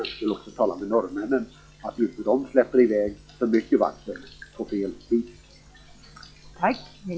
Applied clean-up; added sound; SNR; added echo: classical method log-MMSE.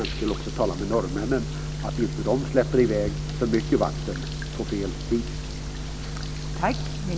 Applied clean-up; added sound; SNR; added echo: none; Bird; 14 dB; none.